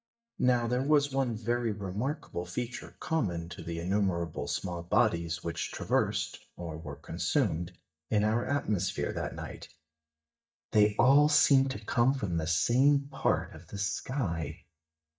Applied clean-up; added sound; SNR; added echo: neural mask model DeepFilterNet 3.